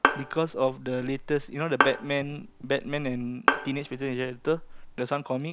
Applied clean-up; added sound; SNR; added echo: none; Bowed string instrument; 1 dB; none.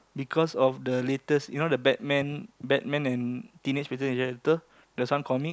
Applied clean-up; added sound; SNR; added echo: none; none; none; none.